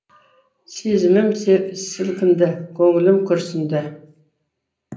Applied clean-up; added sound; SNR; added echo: none; none; none; reverberation time 0.5 s.